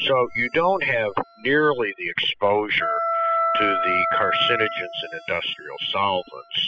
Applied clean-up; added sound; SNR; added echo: classical method spectral subtraction.